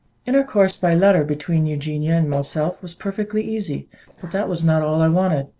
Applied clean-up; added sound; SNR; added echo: neural separator model SepFormer DNS4.